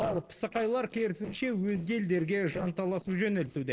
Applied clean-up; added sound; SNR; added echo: neural separator model SepFormer DNS4.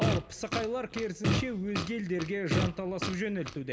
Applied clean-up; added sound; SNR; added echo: none; Fart; 0 dB; reverberation time 0.8 s.